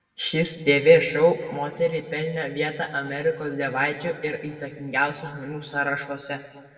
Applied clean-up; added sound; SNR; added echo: none; none; none; reverberation time 1.9 s.